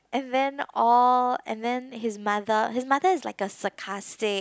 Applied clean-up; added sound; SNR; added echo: none; none; none; none.